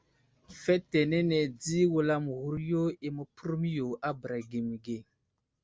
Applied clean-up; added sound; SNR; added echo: none; none; none; none.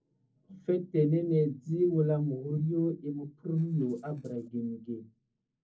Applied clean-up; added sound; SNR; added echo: neural separator model SepFormer DNS4.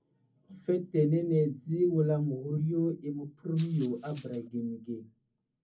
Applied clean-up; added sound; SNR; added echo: none; Rattle (instrument); 9 dB; reverberation time 0.3 s.